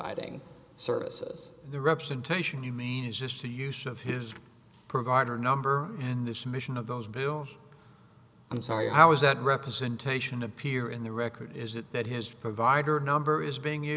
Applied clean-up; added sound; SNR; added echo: none; none; none; none.